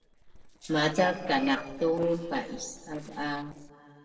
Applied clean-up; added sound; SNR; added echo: neural separator model SepFormer DNS4.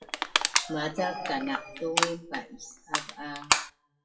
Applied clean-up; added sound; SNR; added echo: classical method WPE with log-MMSE.